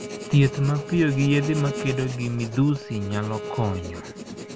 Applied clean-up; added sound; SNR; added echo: none; Bowed string instrument + Writing; 10 dB; none.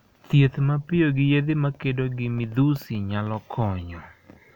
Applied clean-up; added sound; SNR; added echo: none; none; none; none.